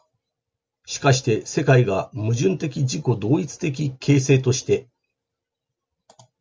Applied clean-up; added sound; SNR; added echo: none; none; none; none.